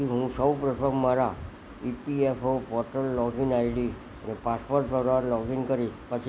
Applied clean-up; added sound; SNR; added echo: none; none; none; none.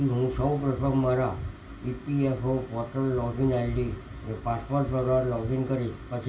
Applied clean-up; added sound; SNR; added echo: none; none; none; reverberation time 0.2 s.